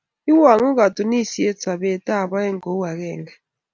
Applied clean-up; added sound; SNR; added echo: none; none; none; none.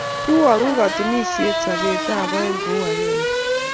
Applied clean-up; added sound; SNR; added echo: none; Race car, auto racing / Accelerating, revving, vroom; 1 dB; none.